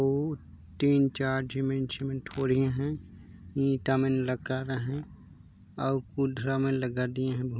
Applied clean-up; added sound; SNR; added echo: none; none; none; none.